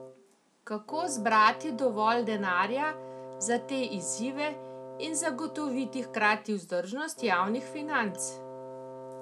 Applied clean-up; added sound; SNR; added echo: none; Wind instrument, woodwind instrument; 12 dB; none.